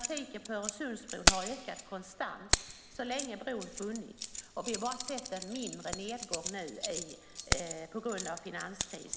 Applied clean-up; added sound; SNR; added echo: none; Keys jangling; -3 dB; none.